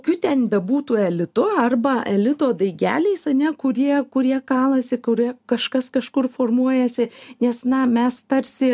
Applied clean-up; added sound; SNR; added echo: none; none; none; none.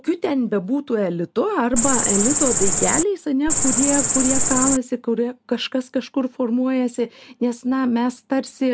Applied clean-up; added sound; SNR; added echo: none; Cricket; -3 dB; none.